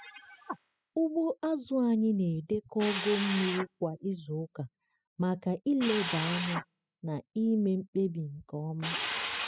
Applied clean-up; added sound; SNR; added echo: classical method spectral subtraction.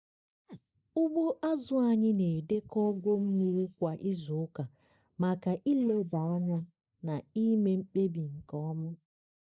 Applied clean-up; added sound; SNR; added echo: neural mask model Resemble Enhance denoiser.